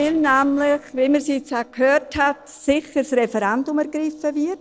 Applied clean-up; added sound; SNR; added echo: neural separator model SepFormer DNS4.